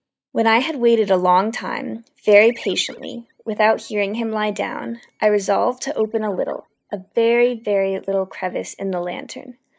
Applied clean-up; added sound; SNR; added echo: neural mask model DeepFilterNet 3.